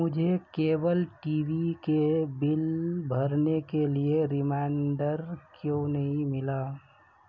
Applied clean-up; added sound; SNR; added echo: none; none; none; none.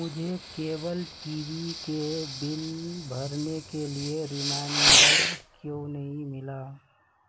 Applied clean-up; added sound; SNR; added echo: none; Fireworks; -5 dB; none.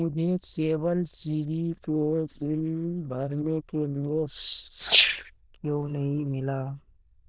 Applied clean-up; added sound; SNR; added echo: neural diffusion model UNIVERSE++.